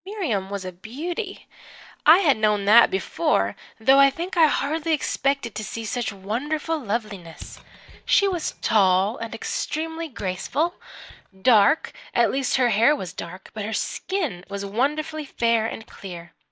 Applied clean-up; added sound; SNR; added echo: neural mask model DeepFilterNet 3.